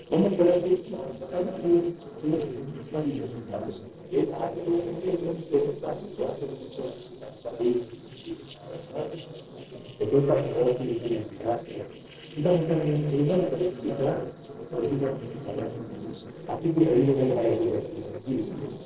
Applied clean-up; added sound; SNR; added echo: neural separator model SepFormer DNS4.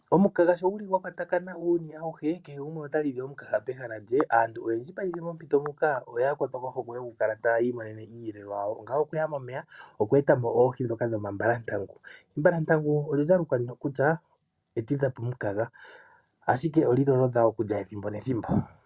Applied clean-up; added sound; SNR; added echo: none; none; none; none.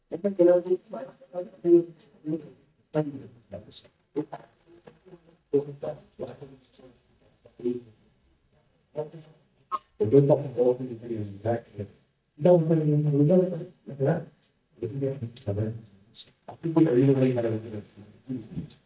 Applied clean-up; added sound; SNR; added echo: neural mask model DeepFilterNet 3.